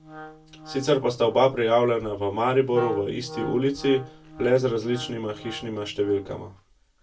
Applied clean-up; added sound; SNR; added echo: none; Wind instrument, woodwind instrument; 15 dB; reverberation time 0.2 s.